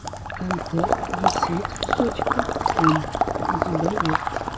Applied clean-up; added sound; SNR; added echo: none; Water / Liquid; -3 dB; none.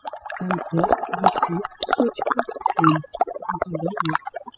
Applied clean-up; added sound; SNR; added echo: classical method spectral subtraction.